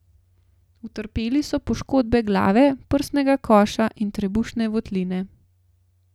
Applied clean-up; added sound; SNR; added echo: none; none; none; none.